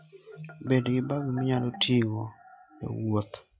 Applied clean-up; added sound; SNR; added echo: classical method log-MMSE.